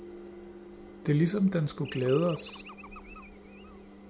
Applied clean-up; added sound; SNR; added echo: none; Animal + Keyboard (musical); 18 dB; none.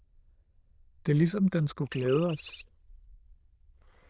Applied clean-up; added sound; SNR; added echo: neural diffusion model UNIVERSE++.